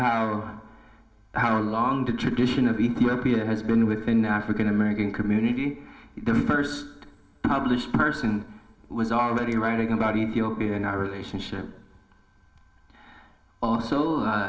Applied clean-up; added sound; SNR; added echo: none; none; none; reverberation time 0.9 s.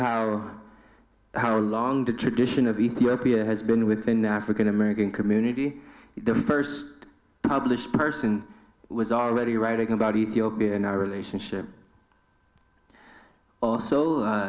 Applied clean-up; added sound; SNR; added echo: none; none; none; none.